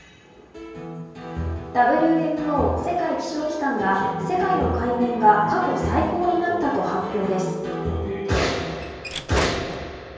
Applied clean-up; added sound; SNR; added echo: none; Squeak / Slam / Wood; 11 dB; reverberation time 1.2 s.